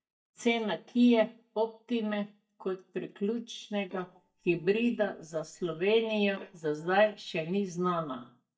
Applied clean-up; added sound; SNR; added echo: neural mask model DeepFilterNet 3.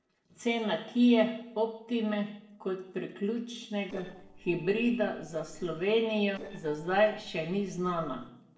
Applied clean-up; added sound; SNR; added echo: neural separator model SepFormer DNS4.